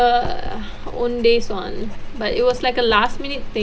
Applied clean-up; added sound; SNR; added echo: none; Writing; 4 dB; none.